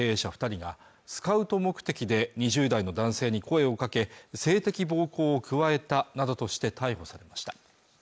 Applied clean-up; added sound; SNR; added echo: none; none; none; none.